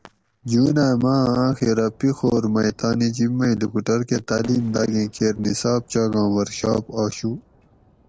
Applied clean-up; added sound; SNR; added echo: neural separator model SepFormer DNS4.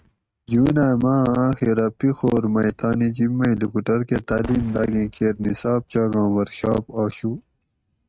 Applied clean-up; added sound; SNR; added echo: neural mask model RNNoise.